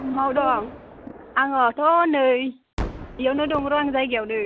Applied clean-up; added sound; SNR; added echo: none; Gunshot, gunfire; 15 dB; none.